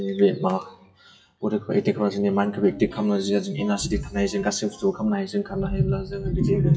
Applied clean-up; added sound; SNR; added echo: classical method WPE with log-MMSE.